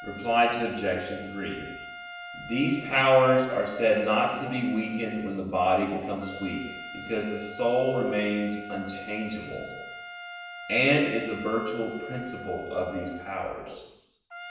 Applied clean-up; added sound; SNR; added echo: none; Trumpet; 14 dB; reverberation time 1.0 s.